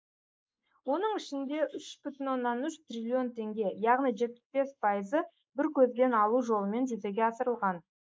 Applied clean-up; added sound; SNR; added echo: neural mask model Resemble Enhance denoiser.